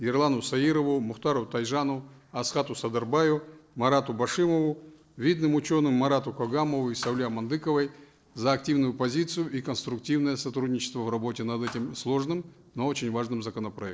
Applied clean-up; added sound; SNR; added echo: neural separator model SepFormer DNS4.